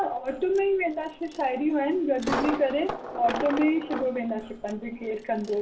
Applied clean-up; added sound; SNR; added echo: none; Coin (dropping); 10 dB; reverberation time 0.2 s.